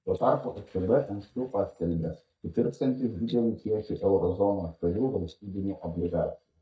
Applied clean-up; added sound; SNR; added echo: neural mask model DeepFilterNet 3.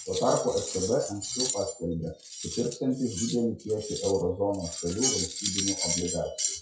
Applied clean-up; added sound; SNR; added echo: classical method WPE with log-MMSE.